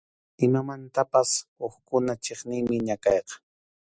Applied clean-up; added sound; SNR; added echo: none; none; none; none.